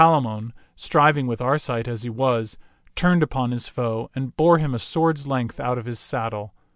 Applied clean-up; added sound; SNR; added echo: none; none; none; none.